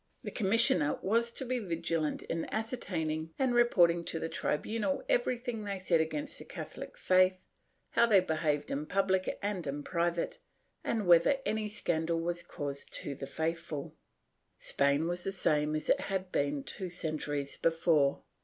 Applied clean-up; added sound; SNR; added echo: none; none; none; none.